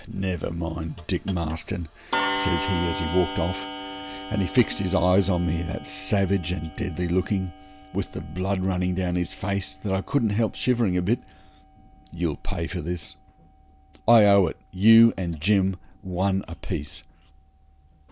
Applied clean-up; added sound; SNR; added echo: none; Clock; 12 dB; none.